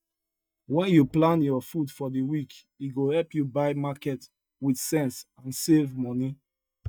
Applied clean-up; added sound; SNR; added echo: neural mask model DeepFilterNet 3.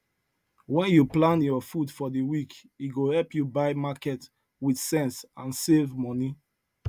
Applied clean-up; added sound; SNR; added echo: none; none; none; none.